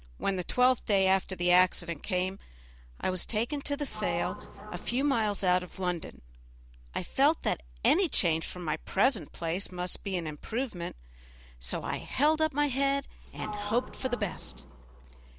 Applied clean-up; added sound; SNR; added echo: none; Sliding door; 11 dB; none.